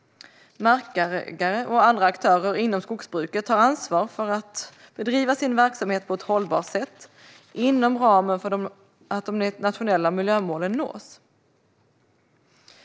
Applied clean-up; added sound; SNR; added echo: none; none; none; none.